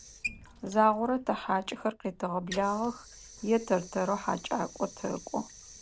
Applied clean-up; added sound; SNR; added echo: none; Sink (filling or washing) / Water; 16 dB; none.